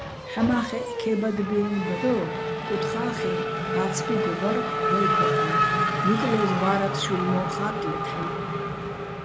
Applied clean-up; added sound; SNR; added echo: none; Race car, auto racing / Accelerating, revving, vroom; -1 dB; none.